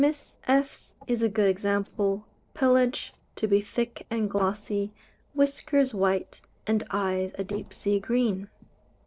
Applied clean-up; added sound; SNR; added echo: neural separator model SepFormer DNS4.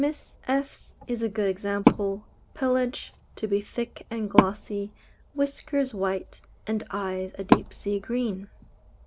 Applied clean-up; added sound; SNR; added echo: none; Wood; 2 dB; none.